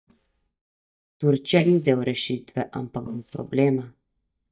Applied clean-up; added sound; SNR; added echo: neural mask model DeepFilterNet 3.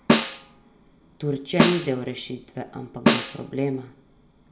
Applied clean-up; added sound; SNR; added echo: none; Snare drum; -4 dB; reverberation time 0.4 s.